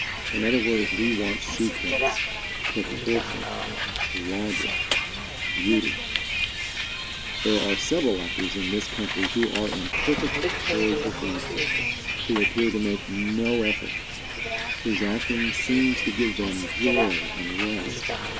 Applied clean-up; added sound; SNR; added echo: none; Bus; 0 dB; none.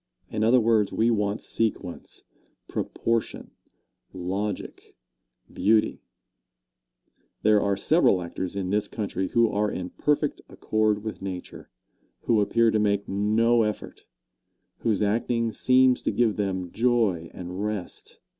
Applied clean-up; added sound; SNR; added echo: none; none; none; none.